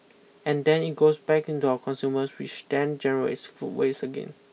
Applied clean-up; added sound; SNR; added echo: none; none; none; none.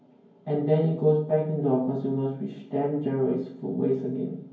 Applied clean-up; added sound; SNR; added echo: none; none; none; reverberation time 0.9 s.